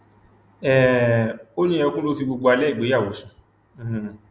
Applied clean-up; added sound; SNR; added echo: none; none; none; none.